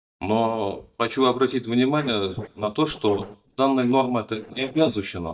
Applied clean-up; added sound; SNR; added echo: neural mask model DeepFilterNet 3.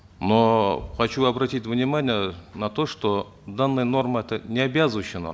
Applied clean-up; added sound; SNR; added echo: none; none; none; none.